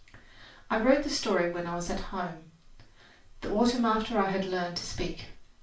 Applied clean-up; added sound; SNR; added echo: none; none; none; reverberation time 0.3 s.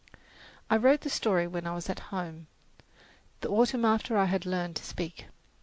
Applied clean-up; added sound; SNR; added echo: none; none; none; none.